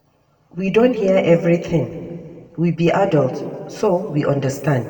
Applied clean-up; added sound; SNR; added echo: none; none; none; reverberation time 1.8 s.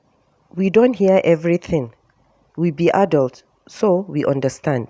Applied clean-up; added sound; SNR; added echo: none; none; none; none.